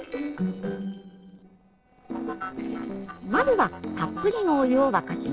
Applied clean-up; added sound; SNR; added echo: neural separator model SepFormer DNS4.